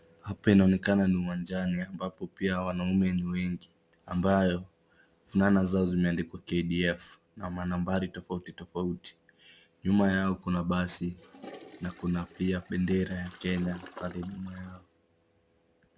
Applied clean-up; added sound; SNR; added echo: none; Toilet flush; 20 dB; none.